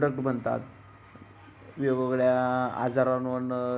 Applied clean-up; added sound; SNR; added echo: none; none; none; none.